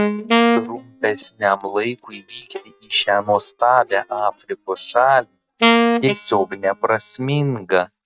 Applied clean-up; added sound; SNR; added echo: neural mask model DeepFilterNet 3.